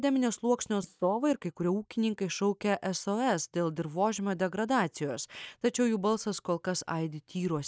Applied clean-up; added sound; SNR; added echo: neural mask model DeepFilterNet 3.